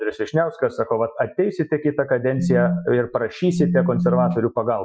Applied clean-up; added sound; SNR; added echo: classical method Wiener filter.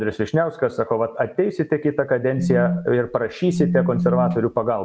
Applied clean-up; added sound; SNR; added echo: none; Telephone; 3 dB; none.